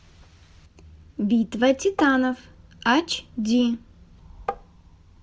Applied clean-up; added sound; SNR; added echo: none; Tap; 8 dB; none.